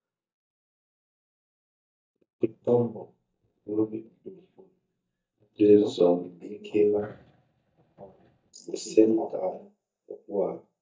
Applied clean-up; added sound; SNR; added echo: neural mask model DeepFilterNet 3.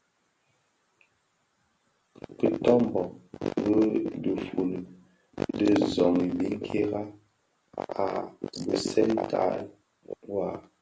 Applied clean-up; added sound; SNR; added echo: none; none; none; none.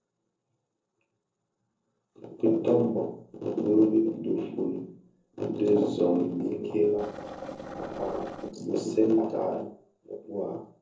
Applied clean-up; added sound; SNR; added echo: neural separator model SepFormer DNS4.